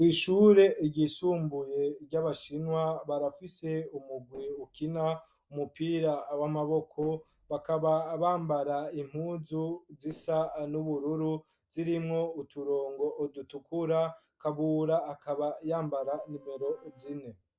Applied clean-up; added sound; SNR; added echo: neural separator model SepFormer DNS4.